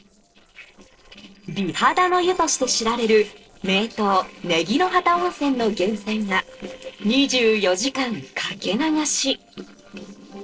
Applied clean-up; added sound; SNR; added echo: neural separator model SepFormer DNS4.